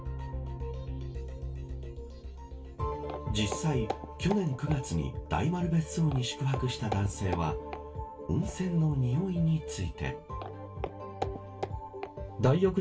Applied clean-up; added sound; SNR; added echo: none; Walk, footsteps; 12 dB; reverberation time 0.2 s.